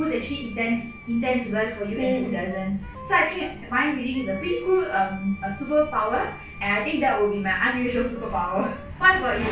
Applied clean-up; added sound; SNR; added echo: none; Wind instrument, woodwind instrument; 20 dB; reverberation time 0.3 s.